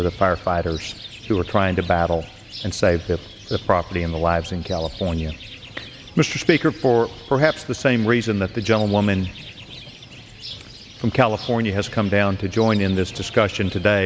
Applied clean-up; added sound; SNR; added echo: none; Bird; 18 dB; none.